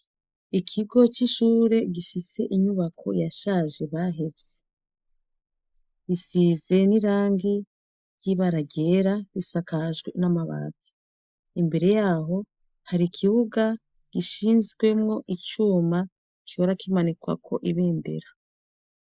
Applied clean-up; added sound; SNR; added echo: neural mask model Resemble Enhance denoiser.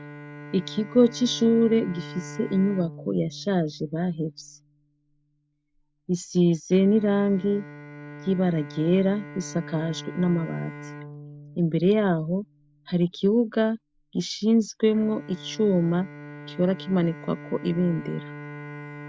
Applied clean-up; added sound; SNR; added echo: none; Bowed string instrument; 17 dB; none.